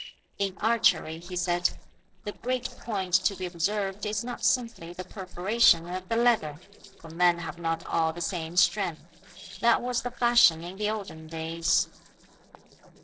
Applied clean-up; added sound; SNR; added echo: neural separator model SepFormer DNS4.